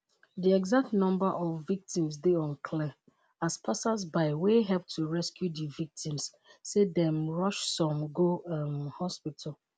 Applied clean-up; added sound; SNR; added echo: none; none; none; none.